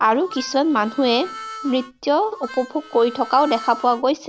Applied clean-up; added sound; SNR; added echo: none; Harmonica; 16 dB; none.